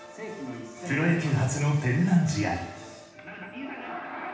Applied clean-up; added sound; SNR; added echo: none; none; none; reverberation time 0.9 s.